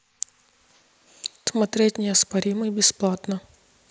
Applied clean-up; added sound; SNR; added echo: neural mask model Resemble Enhance denoiser.